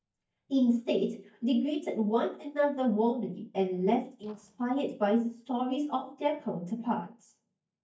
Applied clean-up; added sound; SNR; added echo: neural mask model DeepFilterNet 3.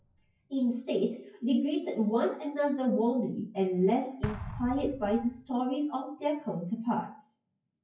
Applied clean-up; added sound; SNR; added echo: classical method WPE with log-MMSE.